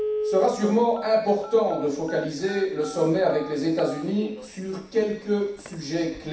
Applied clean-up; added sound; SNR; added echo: none; Telephone; 11 dB; reverberation time 0.7 s.